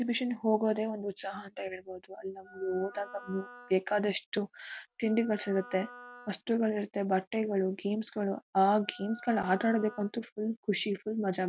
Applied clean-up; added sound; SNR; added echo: none; Wind instrument, woodwind instrument; 19 dB; none.